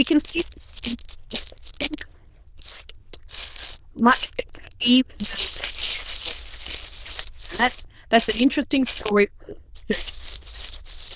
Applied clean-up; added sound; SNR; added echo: neural diffusion model UNIVERSE++.